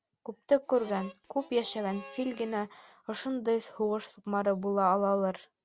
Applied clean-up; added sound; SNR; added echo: none; Harmonica; 19 dB; none.